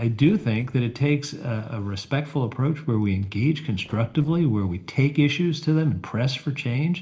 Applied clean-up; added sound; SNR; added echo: neural separator model SepFormer DNS4.